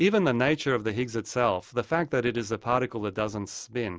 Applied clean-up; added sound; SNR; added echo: none; none; none; none.